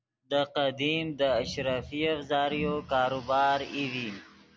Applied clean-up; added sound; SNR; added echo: none; none; none; none.